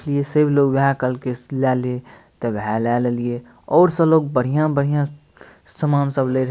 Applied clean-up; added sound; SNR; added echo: none; none; none; none.